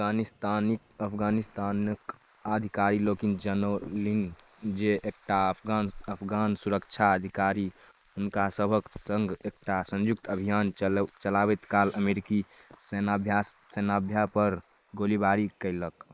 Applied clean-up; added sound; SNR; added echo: neural mask model Resemble Enhance denoiser.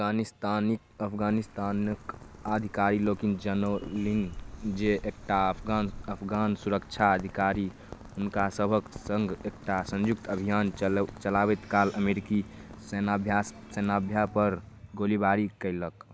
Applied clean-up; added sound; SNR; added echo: none; Rain; 17 dB; none.